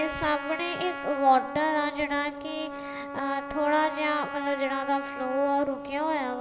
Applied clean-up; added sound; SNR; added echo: none; Trumpet; 9 dB; none.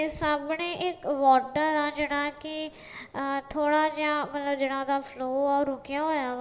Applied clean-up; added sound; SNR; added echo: none; none; none; none.